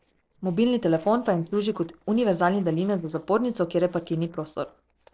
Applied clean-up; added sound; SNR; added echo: neural separator model SepFormer DNS4.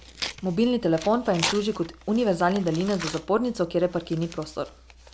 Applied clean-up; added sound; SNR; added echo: none; Tearing; 12 dB; none.